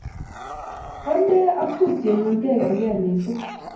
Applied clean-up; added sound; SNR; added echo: none; Bark / Growling; 15 dB; reverberation time 0.9 s.